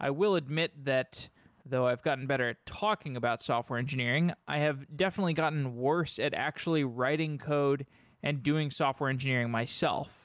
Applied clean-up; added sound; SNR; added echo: none; none; none; none.